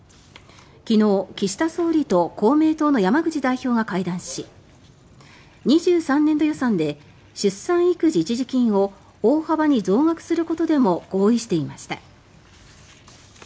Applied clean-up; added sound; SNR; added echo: none; none; none; none.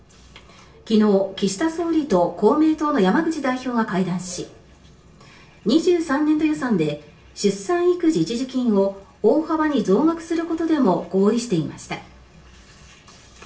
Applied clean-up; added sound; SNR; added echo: none; none; none; reverberation time 0.3 s.